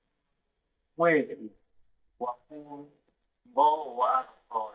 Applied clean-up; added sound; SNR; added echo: neural mask model DeepFilterNet 3.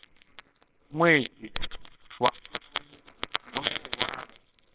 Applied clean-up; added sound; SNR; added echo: neural separator model SepFormer WHAMR!.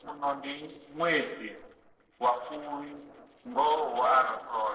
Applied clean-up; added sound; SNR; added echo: neural separator model SepFormer DNS4.